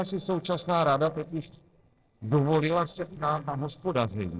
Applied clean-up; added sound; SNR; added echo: neural separator model SepFormer DNS4.